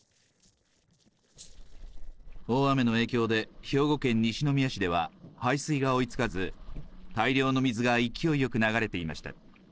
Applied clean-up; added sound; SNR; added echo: neural separator model SepFormer DNS4.